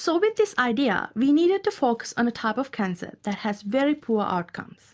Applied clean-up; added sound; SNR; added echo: none; none; none; none.